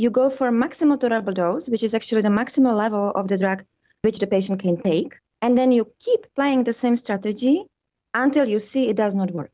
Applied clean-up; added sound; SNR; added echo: none; none; none; none.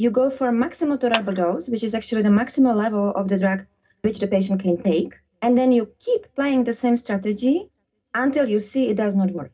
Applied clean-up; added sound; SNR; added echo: none; Clapping; 12 dB; reverberation time 0.4 s.